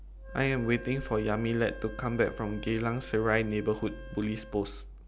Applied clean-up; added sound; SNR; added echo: none; Wind instrument, woodwind instrument; 18 dB; none.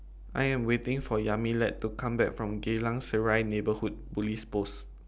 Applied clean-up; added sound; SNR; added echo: none; none; none; none.